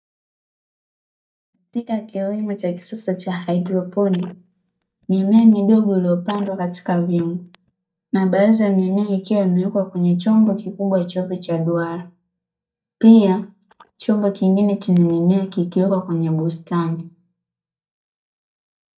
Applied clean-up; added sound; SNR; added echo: neural mask model DeepFilterNet 3.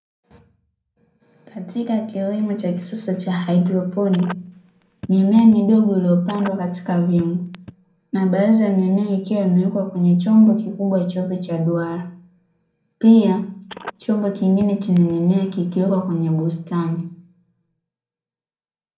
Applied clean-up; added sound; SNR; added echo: none; Telephone; 19 dB; reverberation time 0.5 s.